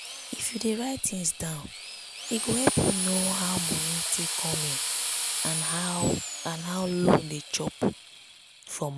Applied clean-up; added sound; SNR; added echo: none; Drill; 2 dB; none.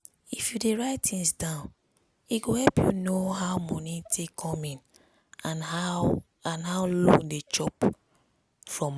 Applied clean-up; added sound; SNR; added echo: none; none; none; none.